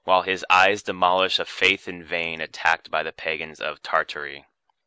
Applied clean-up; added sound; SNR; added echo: none; none; none; none.